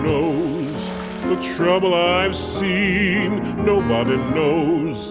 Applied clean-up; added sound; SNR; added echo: none; Splash, splatter; 20 dB; none.